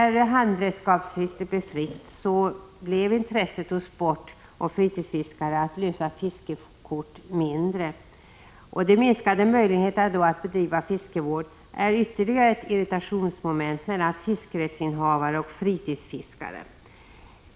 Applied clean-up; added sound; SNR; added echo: none; none; none; none.